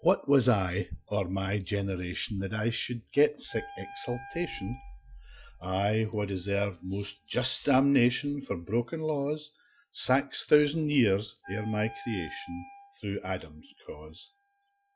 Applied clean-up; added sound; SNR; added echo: classical method log-MMSE.